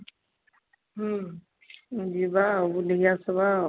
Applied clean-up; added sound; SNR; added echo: none; none; none; none.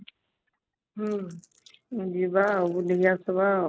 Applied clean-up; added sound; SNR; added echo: neural mask model RNNoise.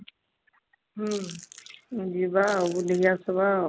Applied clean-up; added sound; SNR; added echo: none; Chewing, mastication / Crushing; 19 dB; none.